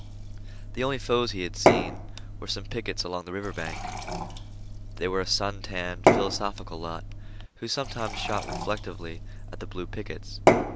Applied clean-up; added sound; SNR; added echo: none; Fill (with liquid) / Glass / Water; -4 dB; none.